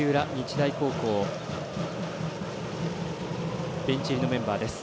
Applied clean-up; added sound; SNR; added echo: none; none; none; none.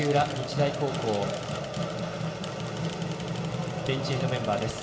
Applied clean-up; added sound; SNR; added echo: none; Mechanisms / Bicycle; 16 dB; reverberation time 1.7 s.